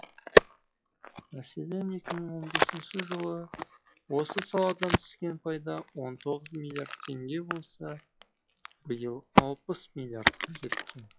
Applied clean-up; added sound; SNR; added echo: classical method log-MMSE.